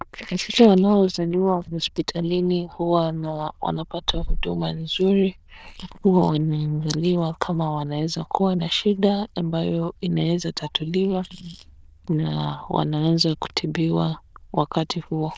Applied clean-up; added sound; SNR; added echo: neural diffusion model UNIVERSE++.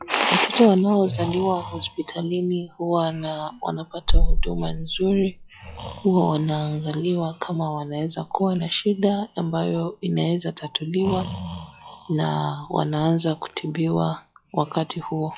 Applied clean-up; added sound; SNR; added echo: classical method log-MMSE.